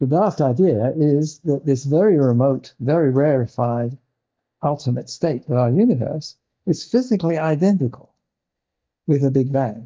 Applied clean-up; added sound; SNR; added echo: neural mask model DeepFilterNet 3.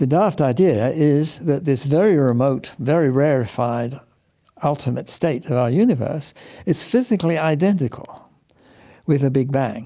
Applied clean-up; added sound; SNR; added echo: none; none; none; none.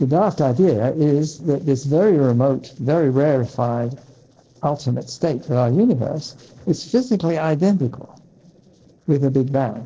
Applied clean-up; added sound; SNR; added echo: neural separator model SepFormer DNS4.